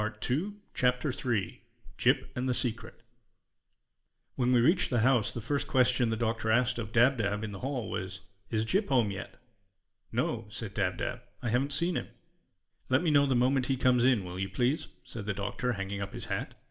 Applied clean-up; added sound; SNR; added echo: none; none; none; reverberation time 0.4 s.